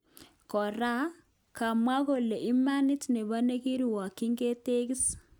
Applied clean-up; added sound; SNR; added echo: none; none; none; none.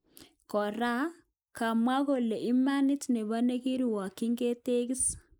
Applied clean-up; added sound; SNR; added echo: neural mask model Resemble Enhance denoiser.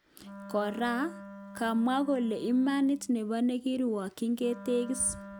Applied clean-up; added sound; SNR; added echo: none; Wind instrument, woodwind instrument; 16 dB; none.